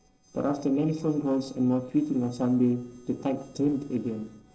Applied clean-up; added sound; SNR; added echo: neural separator model SepFormer DNS4.